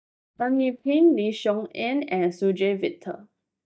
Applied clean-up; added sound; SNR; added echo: neural mask model DeepFilterNet 3.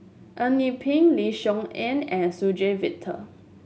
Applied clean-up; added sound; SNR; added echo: none; none; none; none.